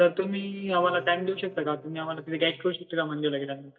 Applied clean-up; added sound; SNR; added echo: neural mask model DeepFilterNet 3.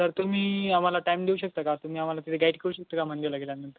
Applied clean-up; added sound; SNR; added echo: none; none; none; none.